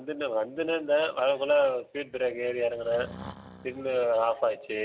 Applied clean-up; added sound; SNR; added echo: none; Breathing; 20 dB; none.